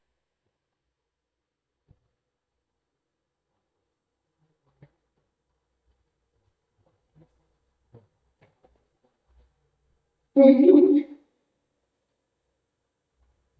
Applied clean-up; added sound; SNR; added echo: neural mask model DeepFilterNet 3.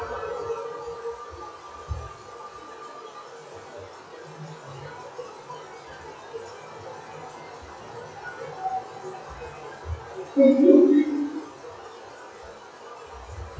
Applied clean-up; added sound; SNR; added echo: classical method WPE with log-MMSE.